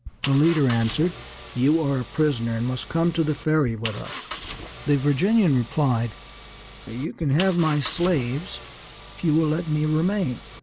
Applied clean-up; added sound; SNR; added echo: none; Engine; 14 dB; none.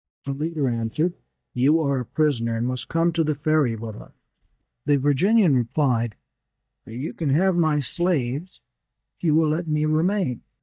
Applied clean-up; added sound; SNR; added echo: neural mask model DeepFilterNet 3.